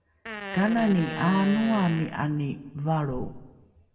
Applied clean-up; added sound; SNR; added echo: none; Fart; 10 dB; reverberation time 0.8 s.